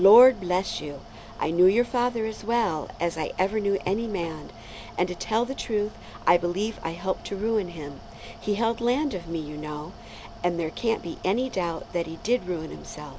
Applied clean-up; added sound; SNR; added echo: none; Mechanical fan; 17 dB; none.